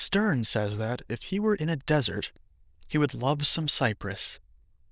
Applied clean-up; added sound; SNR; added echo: neural diffusion model UNIVERSE++.